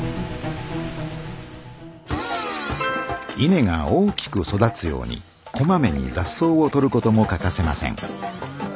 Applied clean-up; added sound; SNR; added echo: none; none; none; none.